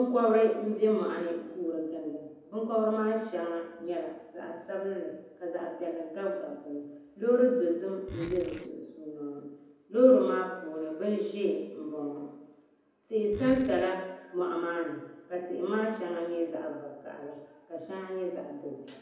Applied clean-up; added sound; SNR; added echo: none; Zipper (clothing); 14 dB; reverberation time 0.9 s.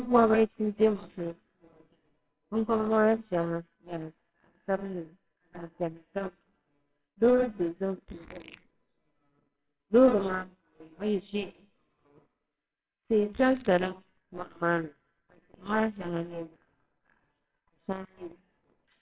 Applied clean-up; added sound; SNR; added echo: neural separator model SepFormer WHAMR!.